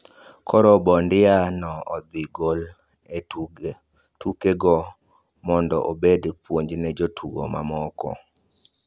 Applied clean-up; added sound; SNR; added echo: none; none; none; none.